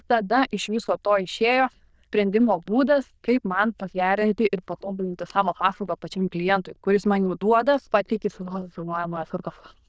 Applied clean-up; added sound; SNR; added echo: neural diffusion model UNIVERSE++.